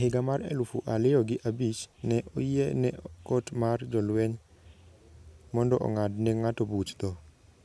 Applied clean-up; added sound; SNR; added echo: none; none; none; none.